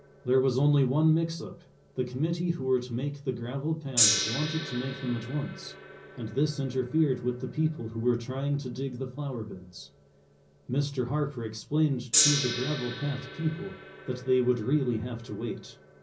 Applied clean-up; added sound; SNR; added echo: none; Gong; 7 dB; reverberation time 0.5 s.